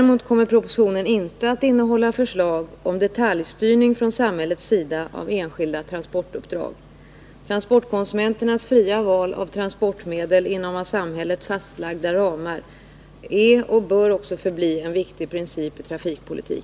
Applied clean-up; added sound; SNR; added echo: none; none; none; none.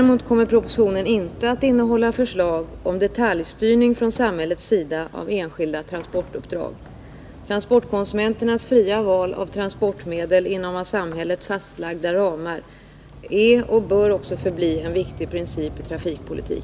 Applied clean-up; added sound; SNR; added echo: none; Sliding door; 17 dB; none.